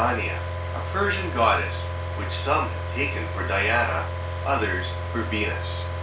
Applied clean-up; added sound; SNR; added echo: none; Car; 2 dB; reverberation time 0.3 s.